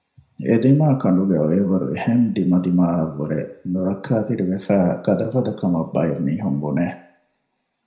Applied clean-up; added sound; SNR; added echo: none; none; none; reverberation time 0.5 s.